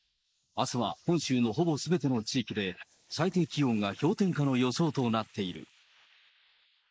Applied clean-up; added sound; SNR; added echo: neural mask model Resemble Enhance denoiser.